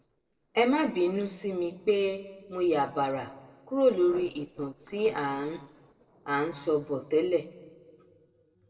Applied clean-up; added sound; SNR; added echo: neural separator model SepFormer DNS4.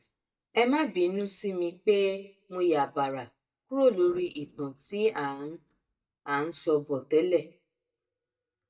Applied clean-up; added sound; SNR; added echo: neural mask model DeepFilterNet 3.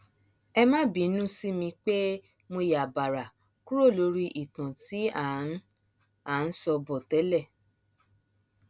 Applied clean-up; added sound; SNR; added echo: none; none; none; none.